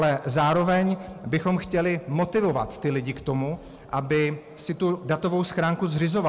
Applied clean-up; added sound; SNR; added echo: none; none; none; none.